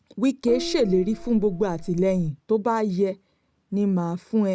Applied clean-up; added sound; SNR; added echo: none; Gong; 11 dB; none.